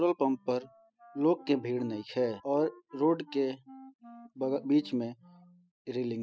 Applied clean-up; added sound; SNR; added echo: classical method spectral subtraction.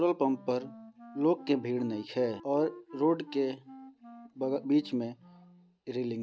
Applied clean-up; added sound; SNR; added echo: none; Wind instrument, woodwind instrument; 19 dB; none.